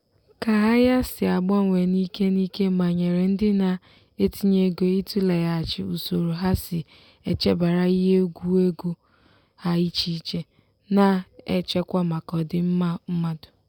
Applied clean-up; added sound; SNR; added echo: none; none; none; none.